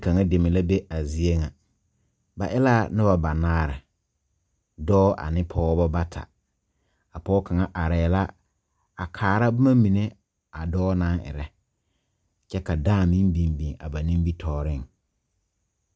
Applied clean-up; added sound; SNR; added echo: none; none; none; none.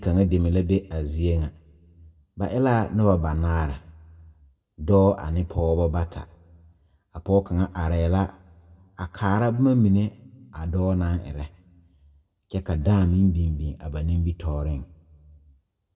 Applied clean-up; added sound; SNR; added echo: none; none; none; reverberation time 0.6 s.